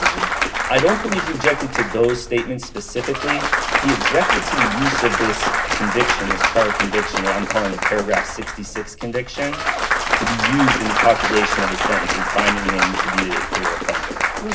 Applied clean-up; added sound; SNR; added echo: none; Applause / Cheering / Clapping; -2 dB; reverberation time 0.4 s.